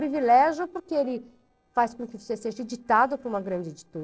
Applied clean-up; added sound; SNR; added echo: neural separator model SepFormer DNS4.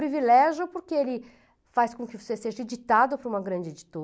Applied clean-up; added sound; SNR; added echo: none; none; none; none.